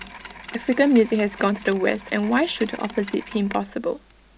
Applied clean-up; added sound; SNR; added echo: none; Mechanisms; 17 dB; none.